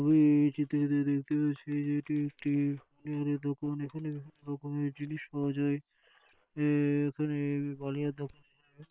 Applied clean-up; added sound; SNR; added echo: neural separator model SepFormer WHAM!.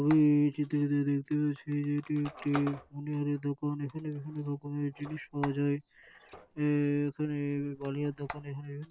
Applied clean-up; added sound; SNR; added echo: none; Squeak; 18 dB; none.